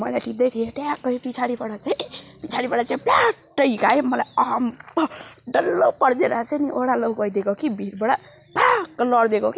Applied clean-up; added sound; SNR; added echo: none; none; none; none.